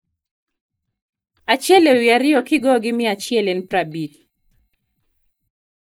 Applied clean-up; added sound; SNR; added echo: neural mask model DeepFilterNet 3.